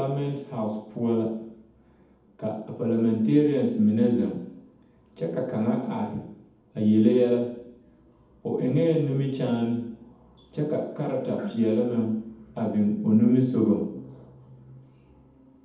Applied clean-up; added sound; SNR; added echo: none; none; none; reverberation time 0.8 s.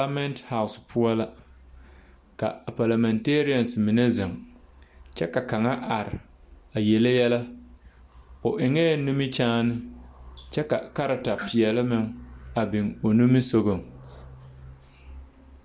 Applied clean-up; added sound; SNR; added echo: none; none; none; none.